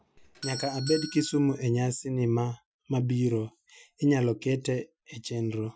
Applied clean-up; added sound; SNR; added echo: classical method Wiener filter.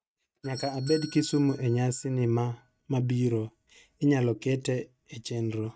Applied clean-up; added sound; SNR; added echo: neural mask model RNNoise.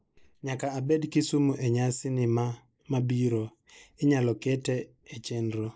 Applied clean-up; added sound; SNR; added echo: neural mask model Resemble Enhance denoiser.